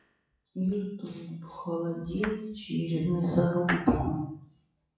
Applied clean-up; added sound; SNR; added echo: classical method WPE with log-MMSE.